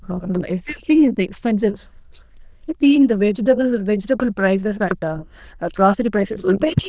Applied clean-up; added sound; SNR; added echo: neural diffusion model UNIVERSE++.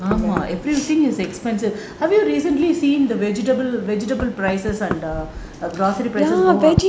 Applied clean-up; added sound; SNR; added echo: none; Knock; 15 dB; none.